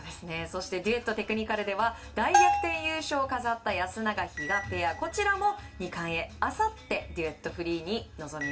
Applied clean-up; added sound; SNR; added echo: none; Bell; -2 dB; reverberation time 0.2 s.